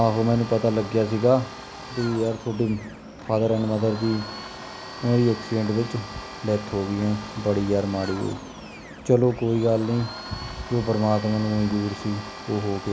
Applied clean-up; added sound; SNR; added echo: none; Domestic sounds, home sounds; 15 dB; none.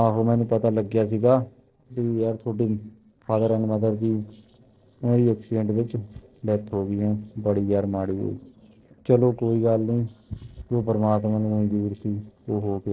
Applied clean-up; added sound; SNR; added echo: neural separator model SepFormer DNS4.